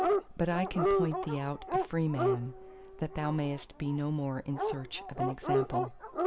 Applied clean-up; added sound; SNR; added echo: none; Dog; -1 dB; none.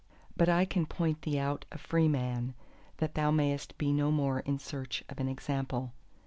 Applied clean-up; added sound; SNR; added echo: none; none; none; none.